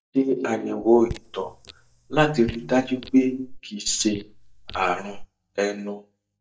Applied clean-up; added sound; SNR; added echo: neural mask model DeepFilterNet 3.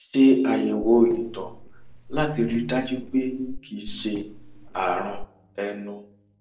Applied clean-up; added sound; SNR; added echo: neural separator model SepFormer DNS4.